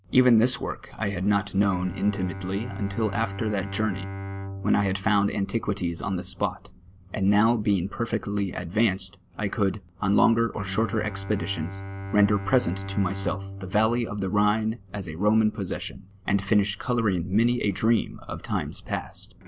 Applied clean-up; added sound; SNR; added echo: none; Bowed string instrument; 13 dB; none.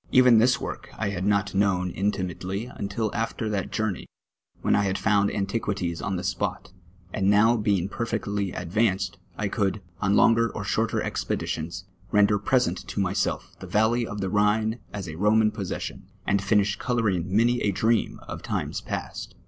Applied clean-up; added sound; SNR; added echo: none; none; none; none.